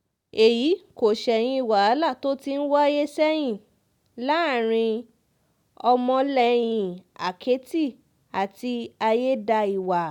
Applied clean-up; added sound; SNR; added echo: none; none; none; none.